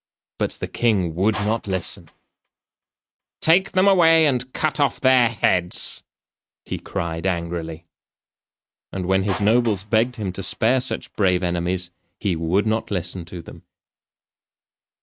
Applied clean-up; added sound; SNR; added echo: neural mask model RNNoise.